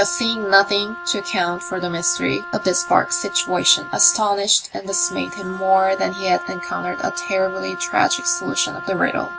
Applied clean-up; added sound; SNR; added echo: none; Wind instrument, woodwind instrument; 11 dB; none.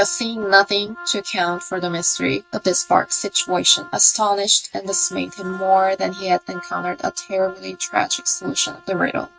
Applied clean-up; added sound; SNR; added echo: neural mask model RNNoise.